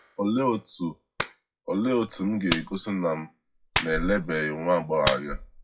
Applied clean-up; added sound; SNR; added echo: classical method WPE with log-MMSE.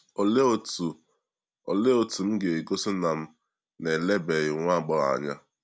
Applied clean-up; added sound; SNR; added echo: none; none; none; none.